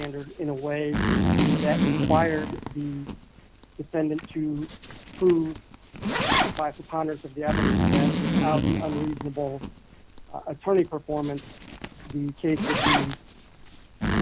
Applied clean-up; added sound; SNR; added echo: none; Zipper (clothing); -2 dB; none.